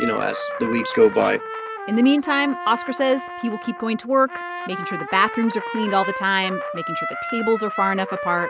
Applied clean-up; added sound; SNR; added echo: none; Trumpet; 8 dB; none.